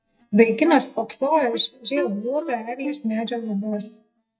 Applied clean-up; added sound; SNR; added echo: neural mask model DeepFilterNet 3.